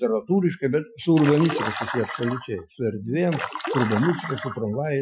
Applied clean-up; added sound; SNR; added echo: classical method Wiener filter.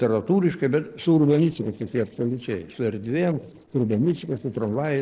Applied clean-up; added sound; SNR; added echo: neural separator model SepFormer DNS4.